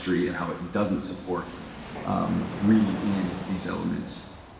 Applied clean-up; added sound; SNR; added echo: none; Fixed-wing aircraft, airplane; 11 dB; reverberation time 1.2 s.